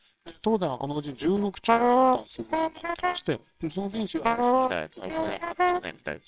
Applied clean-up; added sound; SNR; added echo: neural separator model SepFormer WHAMR!.